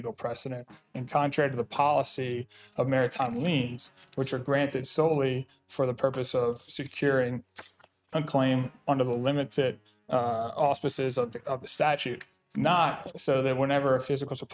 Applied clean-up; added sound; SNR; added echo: neural mask model RNNoise.